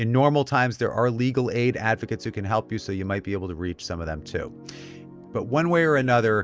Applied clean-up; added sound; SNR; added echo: none; none; none; none.